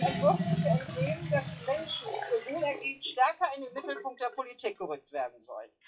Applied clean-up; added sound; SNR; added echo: classical method WPE with log-MMSE.